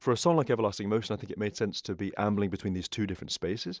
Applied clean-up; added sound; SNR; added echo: none; none; none; none.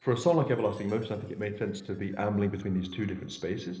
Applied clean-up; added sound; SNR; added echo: neural separator model SepFormer DNS4.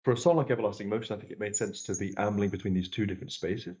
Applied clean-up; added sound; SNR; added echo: neural mask model DeepFilterNet 3.